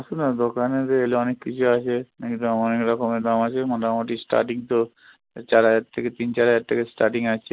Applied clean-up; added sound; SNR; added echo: none; none; none; none.